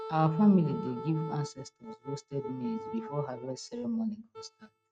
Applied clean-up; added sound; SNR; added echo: neural mask model RNNoise.